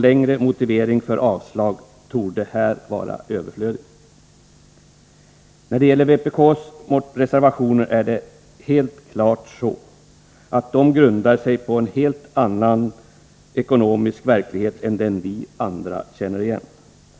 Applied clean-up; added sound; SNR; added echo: none; none; none; none.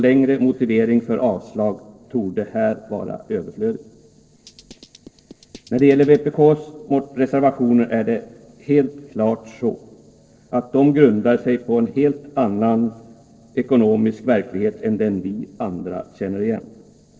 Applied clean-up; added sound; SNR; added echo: neural separator model SepFormer DNS4.